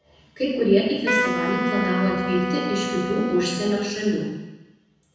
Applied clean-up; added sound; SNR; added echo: none; Wind instrument, woodwind instrument; 3 dB; reverberation time 1.1 s.